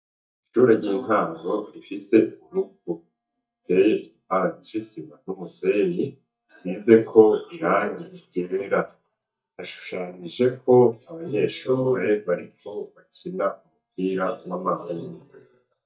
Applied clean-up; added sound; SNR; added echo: neural mask model DeepFilterNet 3.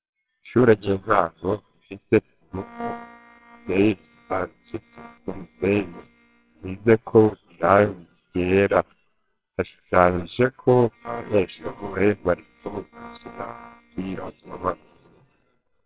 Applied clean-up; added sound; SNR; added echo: neural separator model SepFormer WHAMR!.